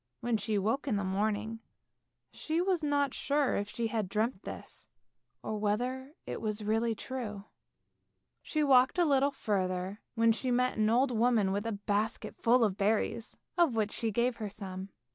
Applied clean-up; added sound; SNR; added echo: none; none; none; none.